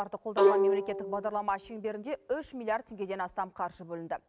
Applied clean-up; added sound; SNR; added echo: none; Bowed string instrument; -4 dB; none.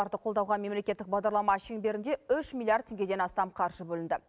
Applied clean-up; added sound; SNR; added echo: none; none; none; none.